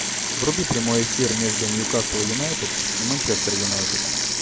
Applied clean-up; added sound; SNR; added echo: none; Sink (filling or washing) / Water tap, faucet; -2 dB; none.